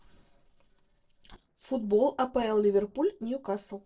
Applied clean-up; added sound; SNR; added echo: neural separator model SepFormer DNS4.